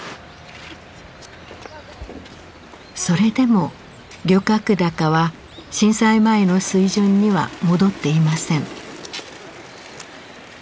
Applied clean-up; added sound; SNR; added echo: none; none; none; none.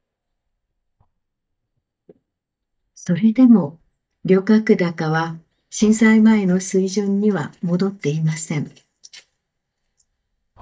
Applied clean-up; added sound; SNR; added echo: neural mask model DeepFilterNet 3.